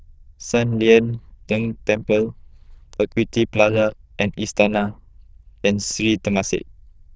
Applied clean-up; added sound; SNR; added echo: neural diffusion model UNIVERSE++.